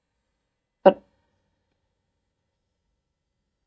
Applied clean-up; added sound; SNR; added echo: neural mask model DeepFilterNet 3.